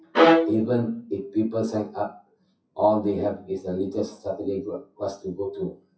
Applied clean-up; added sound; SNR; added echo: classical method WPE with log-MMSE.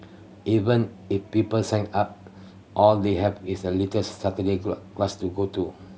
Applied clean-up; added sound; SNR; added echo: none; none; none; none.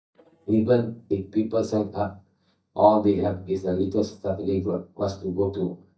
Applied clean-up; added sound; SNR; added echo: neural mask model DeepFilterNet 3.